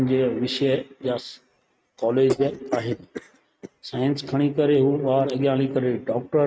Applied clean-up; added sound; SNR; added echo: neural mask model RNNoise.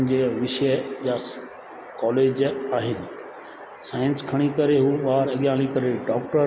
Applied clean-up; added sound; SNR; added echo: none; none; none; none.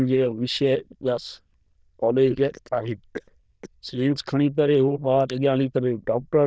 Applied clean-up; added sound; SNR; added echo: neural diffusion model UNIVERSE++.